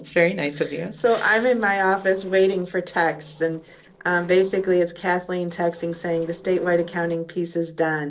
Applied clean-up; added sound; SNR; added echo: neural separator model SepFormer DNS4.